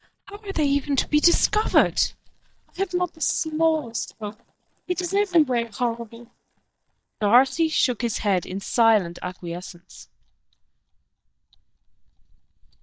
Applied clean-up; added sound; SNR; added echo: neural mask model DeepFilterNet 3.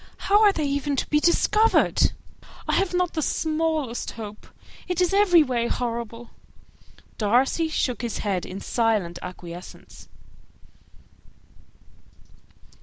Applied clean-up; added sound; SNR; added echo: none; none; none; none.